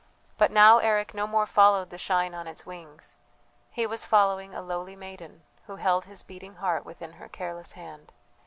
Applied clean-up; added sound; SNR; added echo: none; none; none; none.